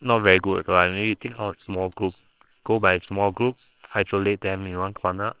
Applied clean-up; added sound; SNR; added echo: neural separator model SepFormer WHAMR!.